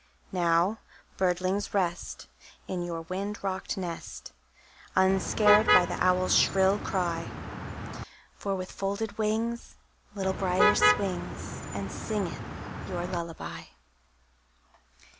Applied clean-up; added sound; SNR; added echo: none; Motor vehicle (road); 0 dB; none.